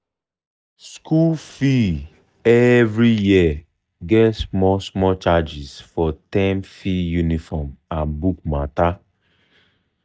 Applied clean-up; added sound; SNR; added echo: neural mask model DeepFilterNet 3.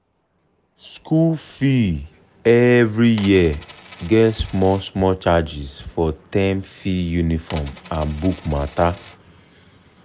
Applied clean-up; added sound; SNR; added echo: none; Coin (dropping); 18 dB; none.